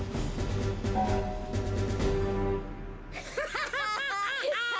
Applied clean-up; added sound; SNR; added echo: none; Gong; 5 dB; none.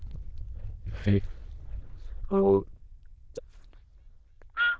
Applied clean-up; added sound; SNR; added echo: neural diffusion model UNIVERSE++.